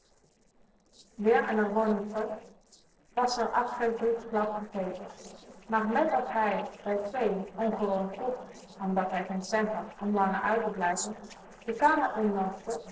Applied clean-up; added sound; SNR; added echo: neural separator model SepFormer DNS4.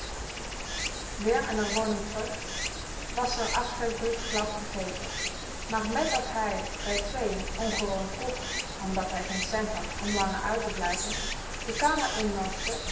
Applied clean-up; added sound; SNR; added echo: none; Stream; 2 dB; reverberation time 1.4 s.